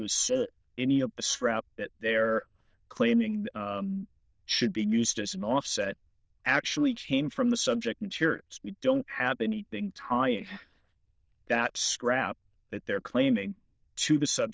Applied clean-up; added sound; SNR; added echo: neural diffusion model UNIVERSE++.